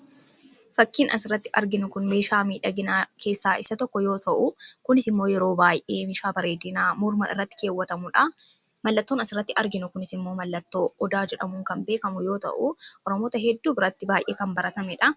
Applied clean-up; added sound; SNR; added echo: none; none; none; none.